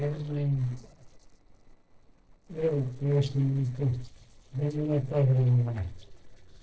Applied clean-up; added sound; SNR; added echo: neural separator model SepFormer DNS4.